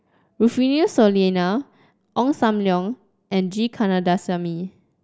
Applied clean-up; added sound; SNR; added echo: none; none; none; none.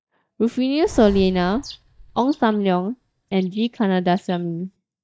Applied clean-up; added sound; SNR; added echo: neural mask model DeepFilterNet 3.